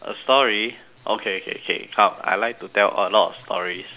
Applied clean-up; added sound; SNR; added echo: none; none; none; none.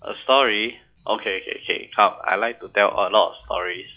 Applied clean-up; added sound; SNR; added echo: classical method log-MMSE.